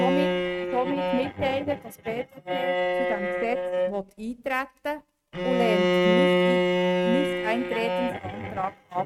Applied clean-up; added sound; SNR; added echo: neural mask model RNNoise.